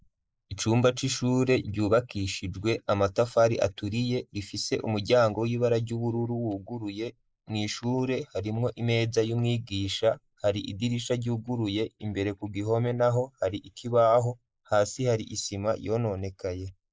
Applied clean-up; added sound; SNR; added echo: neural mask model Resemble Enhance denoiser.